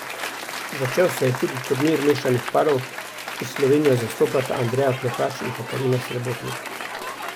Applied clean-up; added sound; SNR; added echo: none; Applause / Cheering; 8 dB; none.